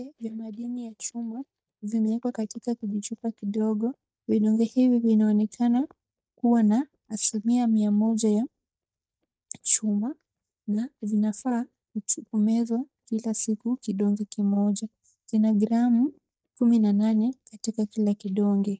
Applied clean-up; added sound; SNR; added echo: neural mask model DeepFilterNet 3.